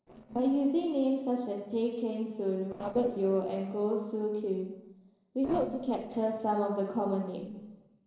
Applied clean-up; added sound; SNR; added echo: neural separator model SepFormer DNS4.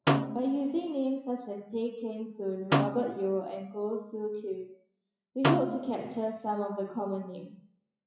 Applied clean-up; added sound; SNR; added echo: classical method WPE with log-MMSE.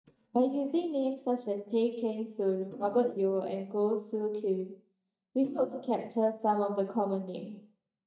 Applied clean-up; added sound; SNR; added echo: neural mask model DeepFilterNet 3.